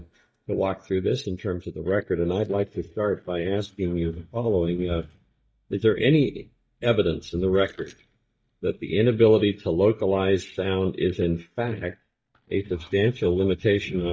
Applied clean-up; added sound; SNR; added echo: neural mask model DeepFilterNet 3.